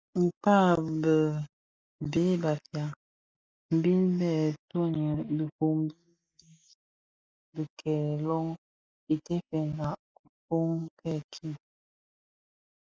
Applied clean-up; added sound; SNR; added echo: neural mask model Resemble Enhance denoiser.